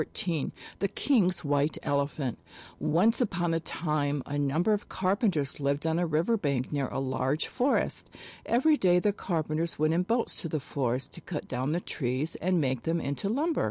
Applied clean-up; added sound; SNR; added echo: none; none; none; none.